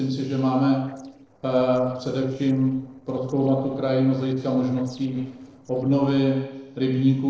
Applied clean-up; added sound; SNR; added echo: neural separator model SepFormer DNS4.